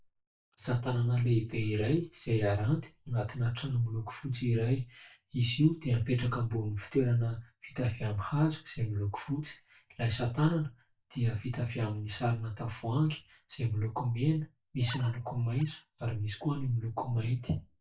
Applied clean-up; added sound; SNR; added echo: neural mask model DeepFilterNet 3.